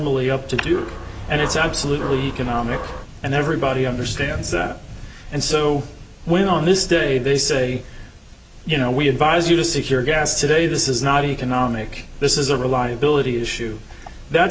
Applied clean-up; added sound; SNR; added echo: none; Dog; 10 dB; none.